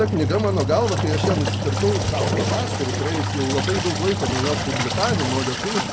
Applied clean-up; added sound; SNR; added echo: none; Engine; -1 dB; none.